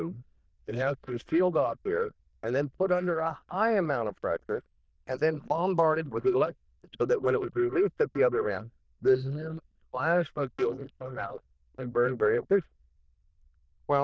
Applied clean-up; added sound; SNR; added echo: neural diffusion model UNIVERSE++.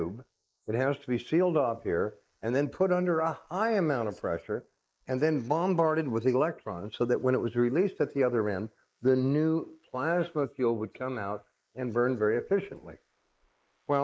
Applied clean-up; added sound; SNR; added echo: neural mask model Resemble Enhance denoiser.